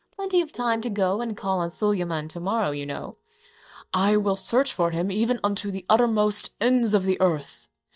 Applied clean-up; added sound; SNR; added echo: neural mask model DeepFilterNet 3.